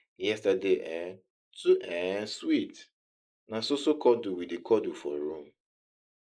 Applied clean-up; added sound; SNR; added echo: neural mask model Resemble Enhance denoiser.